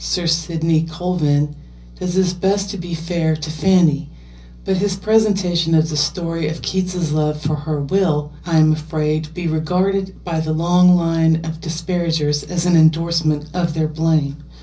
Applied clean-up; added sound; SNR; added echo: none; none; none; reverberation time 0.5 s.